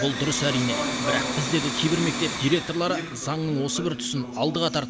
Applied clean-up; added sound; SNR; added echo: none; Domestic sounds, home sounds + Telephone; 6 dB; none.